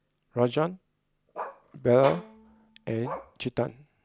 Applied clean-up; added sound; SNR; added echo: none; Bowed string instrument + Bark; 11 dB; none.